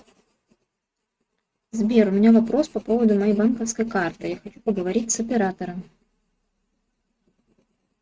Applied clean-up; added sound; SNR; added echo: neural mask model RNNoise.